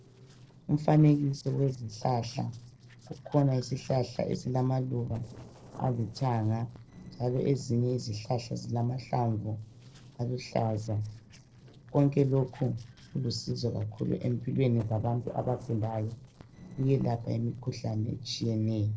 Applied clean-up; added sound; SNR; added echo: neural separator model SepFormer DNS4.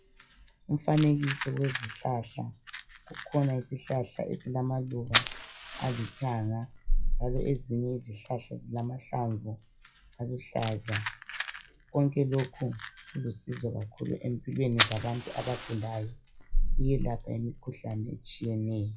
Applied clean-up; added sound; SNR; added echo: classical method WPE with log-MMSE.